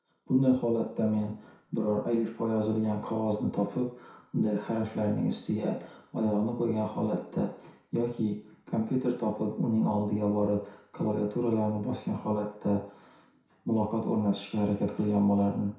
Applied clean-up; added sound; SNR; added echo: none; none; none; reverberation time 0.6 s.